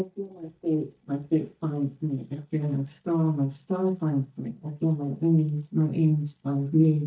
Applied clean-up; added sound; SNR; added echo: neural mask model DeepFilterNet 3.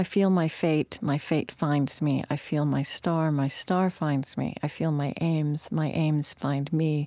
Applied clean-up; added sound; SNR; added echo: none; none; none; none.